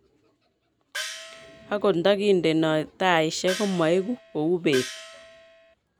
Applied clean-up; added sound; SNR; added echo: none; Gong; 12 dB; none.